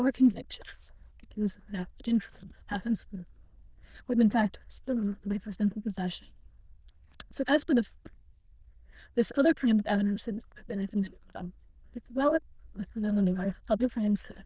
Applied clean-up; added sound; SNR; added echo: neural diffusion model UNIVERSE++.